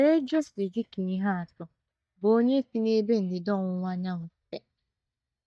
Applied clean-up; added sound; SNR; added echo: neural mask model DeepFilterNet 3.